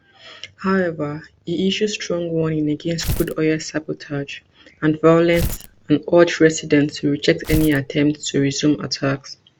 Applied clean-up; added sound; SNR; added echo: none; Tearing; 11 dB; none.